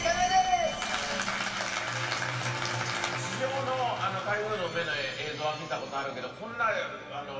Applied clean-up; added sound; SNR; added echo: none; none; none; reverberation time 2.4 s.